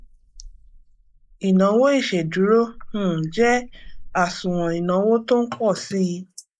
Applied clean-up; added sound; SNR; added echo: neural mask model Resemble Enhance denoiser.